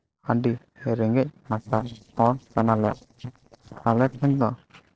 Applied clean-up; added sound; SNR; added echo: neural separator model SepFormer DNS4.